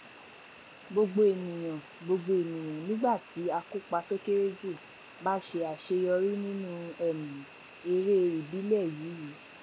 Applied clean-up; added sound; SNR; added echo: none; Engine + Stream; 20 dB; none.